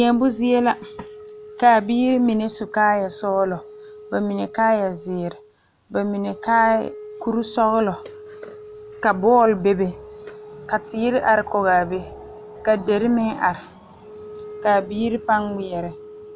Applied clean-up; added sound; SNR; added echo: none; Wind instrument, woodwind instrument; 18 dB; none.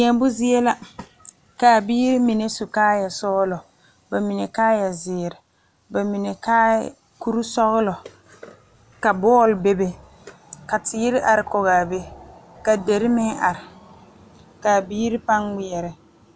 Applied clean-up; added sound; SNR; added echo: none; none; none; none.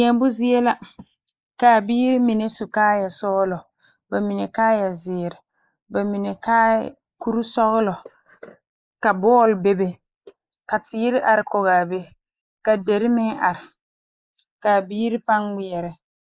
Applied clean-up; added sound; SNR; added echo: neural mask model Resemble Enhance denoiser.